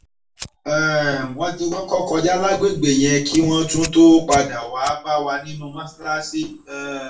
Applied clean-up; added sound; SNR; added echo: none; Fire; 19 dB; reverberation time 0.3 s.